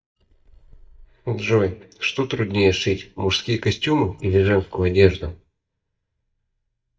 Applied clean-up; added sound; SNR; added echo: neural mask model DeepFilterNet 3.